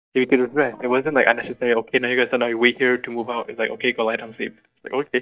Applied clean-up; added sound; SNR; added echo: neural mask model DeepFilterNet 3.